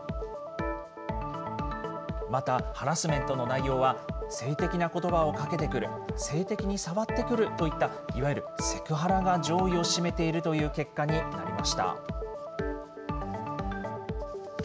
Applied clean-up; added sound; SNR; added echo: none; none; none; none.